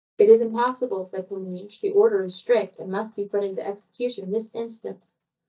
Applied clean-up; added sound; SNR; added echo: neural mask model DeepFilterNet 3.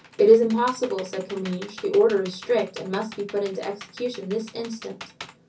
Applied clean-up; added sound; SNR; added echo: none; Computer keyboard; 20 dB; reverberation time 0.3 s.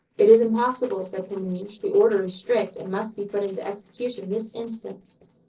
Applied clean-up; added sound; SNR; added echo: neural separator model SepFormer DNS4.